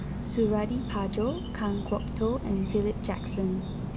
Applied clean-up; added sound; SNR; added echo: none; Insect; 3 dB; reverberation time 0.3 s.